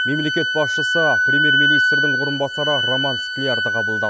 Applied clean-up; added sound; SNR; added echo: none; Wind instrument, woodwind instrument; -5 dB; none.